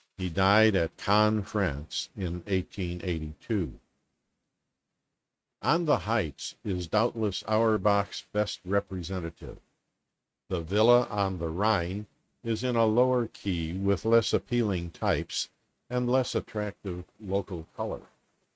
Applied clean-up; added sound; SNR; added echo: neural mask model RNNoise.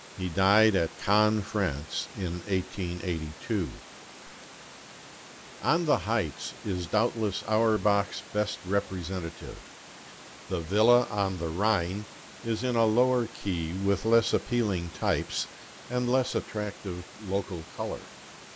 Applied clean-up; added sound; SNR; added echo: none; Water; 18 dB; none.